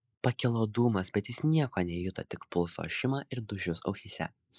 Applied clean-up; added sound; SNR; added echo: neural mask model Resemble Enhance denoiser.